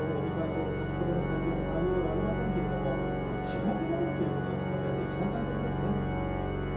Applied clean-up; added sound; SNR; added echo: none; Organ; -3 dB; reverberation time 0.6 s.